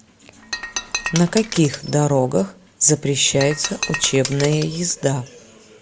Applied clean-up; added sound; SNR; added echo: none; Shatter; 11 dB; none.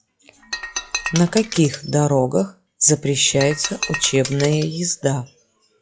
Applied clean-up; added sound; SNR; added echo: classical method log-MMSE.